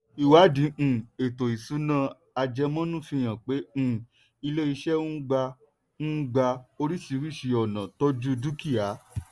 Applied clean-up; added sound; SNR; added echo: none; none; none; none.